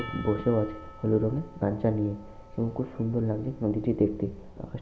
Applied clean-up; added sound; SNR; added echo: none; Percussion; 20 dB; none.